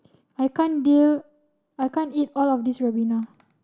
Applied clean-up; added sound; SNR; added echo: none; none; none; none.